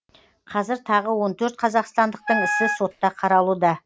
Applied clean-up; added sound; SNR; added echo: none; Wind instrument, woodwind instrument; 3 dB; none.